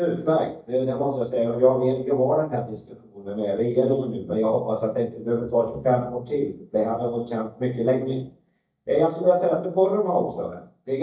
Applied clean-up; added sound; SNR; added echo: neural mask model DeepFilterNet 3.